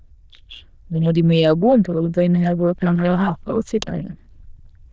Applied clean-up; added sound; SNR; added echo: neural diffusion model UNIVERSE++.